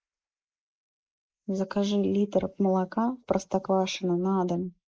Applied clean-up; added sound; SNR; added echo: neural mask model Resemble Enhance denoiser.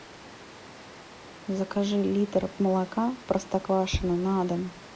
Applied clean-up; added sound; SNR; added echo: none; Water; 18 dB; none.